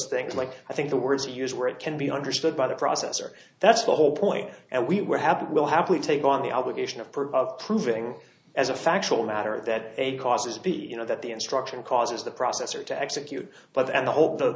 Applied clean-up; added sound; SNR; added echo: none; none; none; none.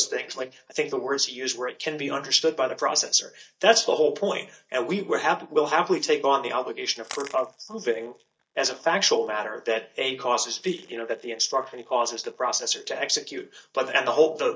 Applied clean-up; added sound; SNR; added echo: neural mask model DeepFilterNet 3.